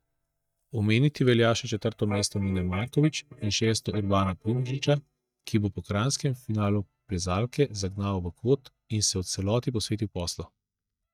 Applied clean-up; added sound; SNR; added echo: neural mask model DeepFilterNet 3.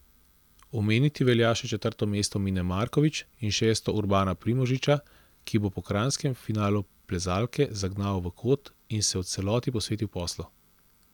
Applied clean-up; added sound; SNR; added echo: none; none; none; none.